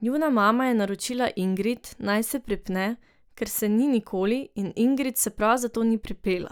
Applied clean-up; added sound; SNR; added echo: none; none; none; none.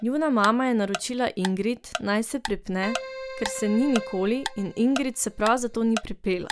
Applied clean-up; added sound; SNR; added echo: none; Keyboard (musical) + Tick-tock; 11 dB; none.